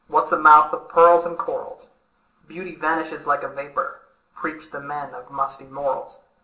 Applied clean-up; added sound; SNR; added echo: none; none; none; reverberation time 0.4 s.